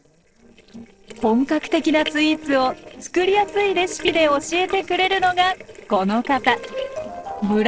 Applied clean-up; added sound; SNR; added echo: neural separator model SepFormer DNS4.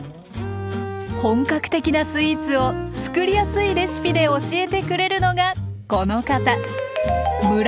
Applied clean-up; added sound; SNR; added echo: none; none; none; none.